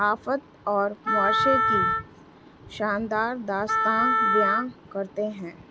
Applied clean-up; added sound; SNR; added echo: none; Wind instrument, woodwind instrument; -2 dB; none.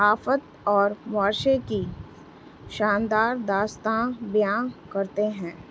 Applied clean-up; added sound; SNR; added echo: none; none; none; none.